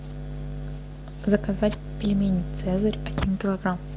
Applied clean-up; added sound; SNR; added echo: none; none; none; none.